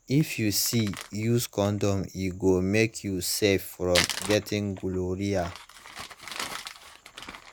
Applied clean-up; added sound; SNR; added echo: none; Crumpling, crinkling; 11 dB; none.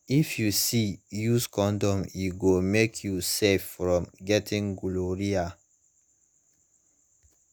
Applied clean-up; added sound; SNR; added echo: none; none; none; none.